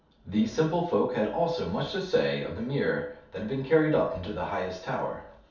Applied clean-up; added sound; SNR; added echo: none; none; none; reverberation time 0.5 s.